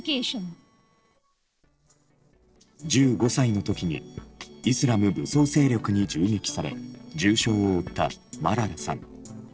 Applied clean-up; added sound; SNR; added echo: neural separator model SepFormer DNS4.